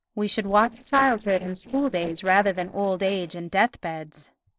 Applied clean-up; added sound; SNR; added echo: neural separator model SepFormer DNS4.